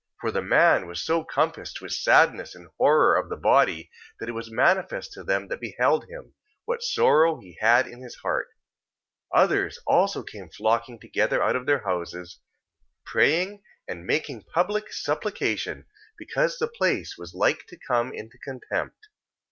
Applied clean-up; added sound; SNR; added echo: none; none; none; none.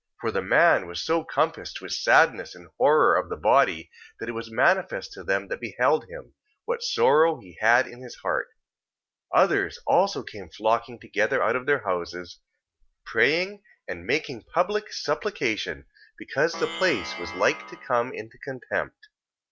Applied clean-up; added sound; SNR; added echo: none; Plucked string instrument; 11 dB; none.